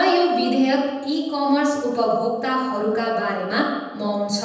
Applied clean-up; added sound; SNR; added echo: none; none; none; reverberation time 1.1 s.